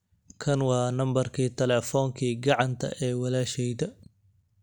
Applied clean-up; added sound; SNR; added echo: none; none; none; none.